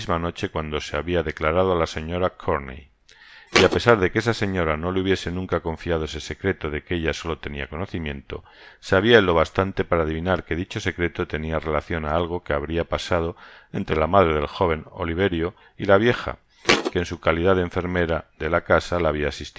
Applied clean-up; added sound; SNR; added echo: none; Thump, thud; -1 dB; none.